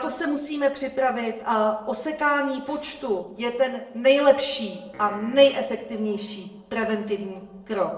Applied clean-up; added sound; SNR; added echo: neural separator model SepFormer DNS4.